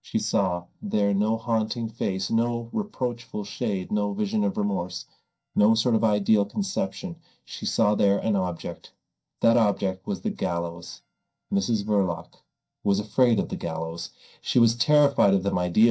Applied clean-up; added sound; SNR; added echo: neural mask model DeepFilterNet 3.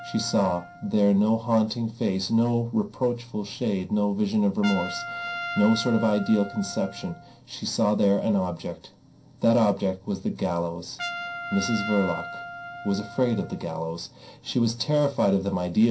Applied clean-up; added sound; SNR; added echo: none; Trumpet; 14 dB; reverberation time 0.3 s.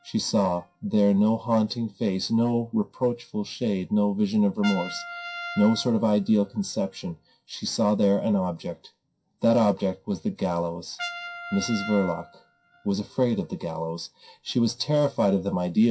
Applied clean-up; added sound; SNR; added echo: classical method WPE with log-MMSE.